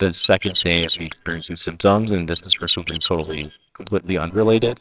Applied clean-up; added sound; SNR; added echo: neural separator model SepFormer WHAMR!.